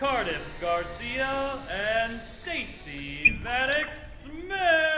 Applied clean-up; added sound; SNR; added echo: none; Sink (filling or washing) / Water tap, faucet; 5 dB; reverberation time 1.1 s.